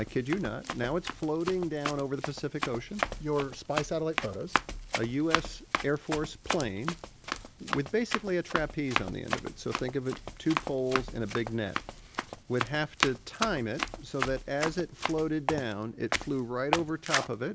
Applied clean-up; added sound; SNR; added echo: none; Run; 3 dB; none.